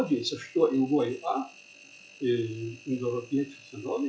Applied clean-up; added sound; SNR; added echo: classical method log-MMSE.